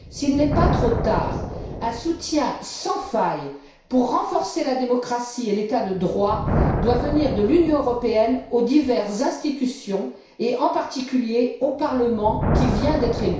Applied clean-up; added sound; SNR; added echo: none; Thunder; 6 dB; reverberation time 0.6 s.